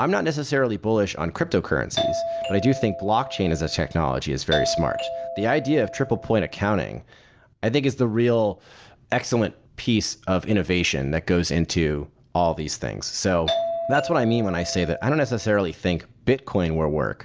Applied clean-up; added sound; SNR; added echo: none; Doorbell; 6 dB; none.